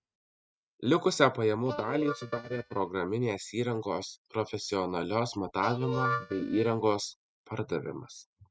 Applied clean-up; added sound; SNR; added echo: neural mask model RNNoise.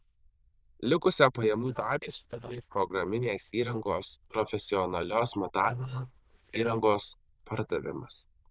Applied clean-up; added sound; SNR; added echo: neural diffusion model UNIVERSE++.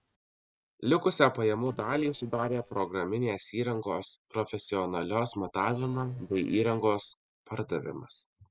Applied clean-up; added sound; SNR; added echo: neural separator model SepFormer DNS4.